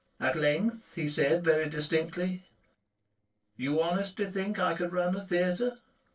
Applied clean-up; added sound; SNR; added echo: neural separator model SepFormer DNS4.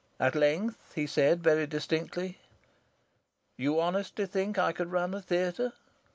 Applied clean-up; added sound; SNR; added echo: none; none; none; none.